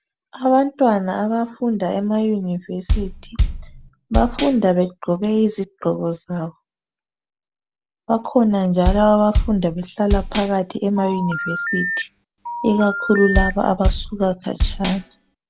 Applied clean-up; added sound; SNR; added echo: none; Telephone + Bass drum; 3 dB; none.